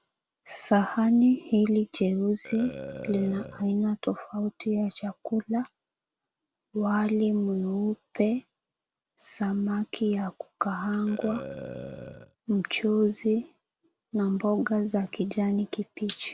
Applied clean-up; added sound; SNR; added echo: none; Burping, eructation; 16 dB; none.